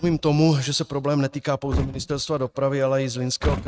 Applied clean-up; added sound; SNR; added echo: neural mask model RNNoise.